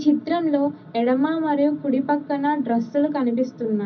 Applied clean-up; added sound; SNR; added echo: none; none; none; reverberation time 0.4 s.